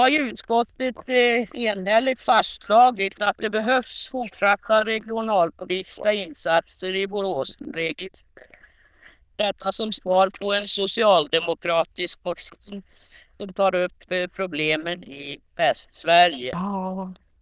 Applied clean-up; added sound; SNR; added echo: neural diffusion model UNIVERSE++.